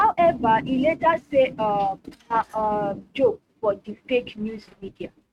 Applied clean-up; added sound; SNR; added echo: neural mask model RNNoise.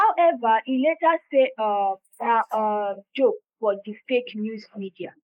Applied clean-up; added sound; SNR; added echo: neural mask model Resemble Enhance denoiser.